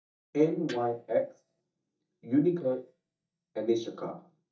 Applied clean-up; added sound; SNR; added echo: neural mask model DeepFilterNet 3.